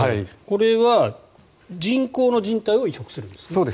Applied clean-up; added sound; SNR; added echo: none; none; none; none.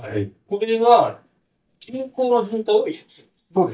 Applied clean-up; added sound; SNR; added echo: neural mask model DeepFilterNet 3.